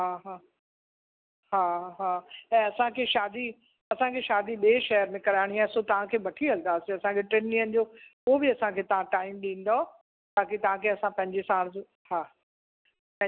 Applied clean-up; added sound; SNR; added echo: none; none; none; none.